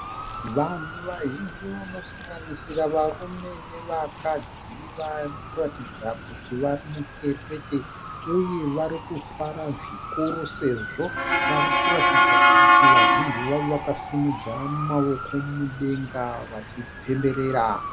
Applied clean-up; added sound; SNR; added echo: none; Motor vehicle (road) / Siren; -3 dB; none.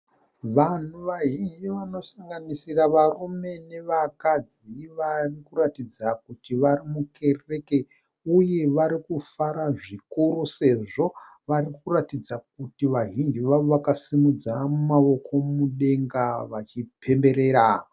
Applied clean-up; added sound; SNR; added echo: none; none; none; none.